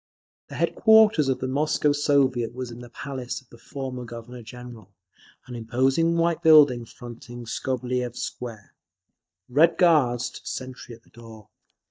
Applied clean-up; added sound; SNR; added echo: neural mask model DeepFilterNet 3.